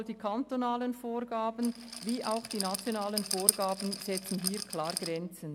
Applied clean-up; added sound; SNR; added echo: none; Rattle; 3 dB; none.